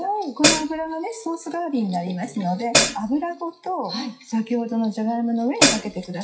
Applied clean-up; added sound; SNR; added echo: classical method WPE with log-MMSE.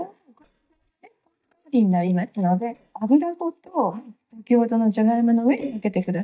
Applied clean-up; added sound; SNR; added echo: neural mask model DeepFilterNet 3.